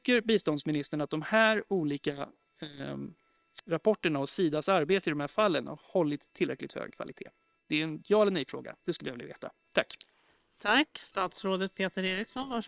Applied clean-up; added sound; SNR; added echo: neural separator model SepFormer WHAM!.